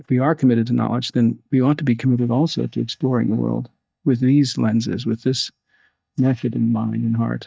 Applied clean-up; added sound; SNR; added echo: neural mask model DeepFilterNet 3.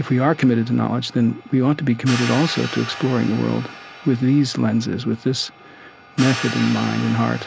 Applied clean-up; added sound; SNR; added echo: none; Hi-hat; 13 dB; none.